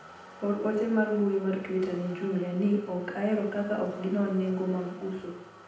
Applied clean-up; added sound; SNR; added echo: none; Motor vehicle (road); 19 dB; reverberation time 0.8 s.